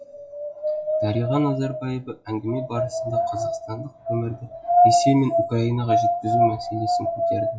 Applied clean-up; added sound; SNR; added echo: classical method WPE with log-MMSE.